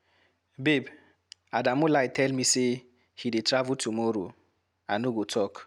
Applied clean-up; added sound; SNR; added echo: none; none; none; none.